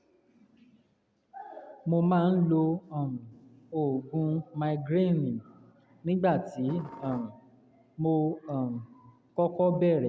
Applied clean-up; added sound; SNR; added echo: none; Dishes, pots, and pans; 17 dB; none.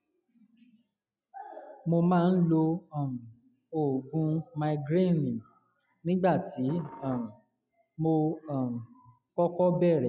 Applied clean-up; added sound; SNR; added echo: classical method log-MMSE.